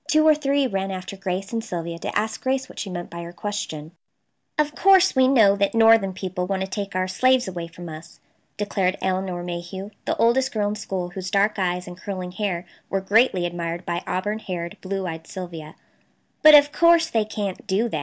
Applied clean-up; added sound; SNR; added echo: none; none; none; none.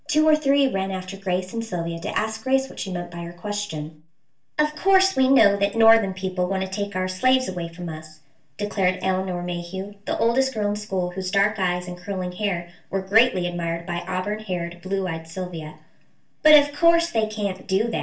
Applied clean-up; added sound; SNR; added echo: none; none; none; reverberation time 0.3 s.